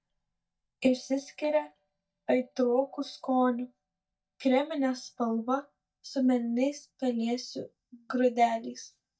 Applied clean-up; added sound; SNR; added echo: neural mask model DeepFilterNet 3.